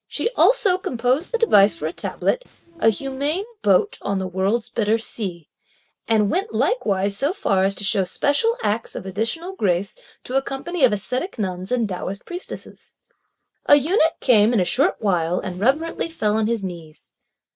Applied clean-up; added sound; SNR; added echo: neural mask model RNNoise.